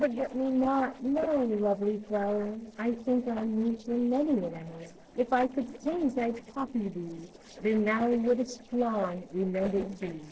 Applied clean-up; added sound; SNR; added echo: neural separator model SepFormer DNS4.